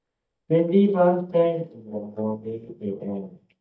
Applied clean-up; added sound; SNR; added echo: neural mask model DeepFilterNet 3.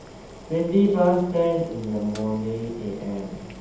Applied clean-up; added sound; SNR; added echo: none; Boiling; 18 dB; reverberation time 0.8 s.